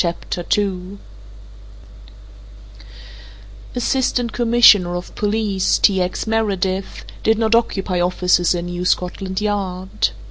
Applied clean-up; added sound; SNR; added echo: none; none; none; none.